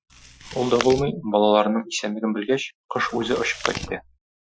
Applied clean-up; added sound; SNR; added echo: classical method Wiener filter.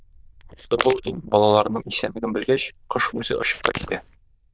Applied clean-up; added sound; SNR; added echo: neural diffusion model UNIVERSE++.